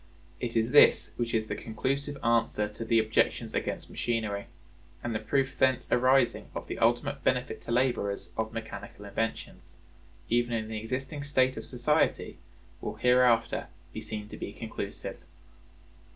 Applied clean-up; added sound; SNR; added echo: none; none; none; none.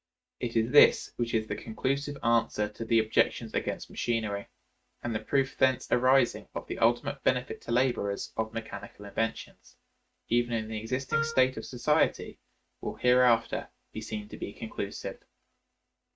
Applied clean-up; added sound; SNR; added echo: neural mask model RNNoise.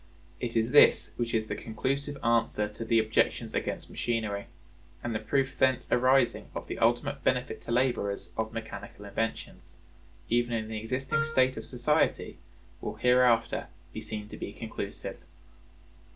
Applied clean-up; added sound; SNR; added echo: none; Wind instrument, woodwind instrument; 5 dB; none.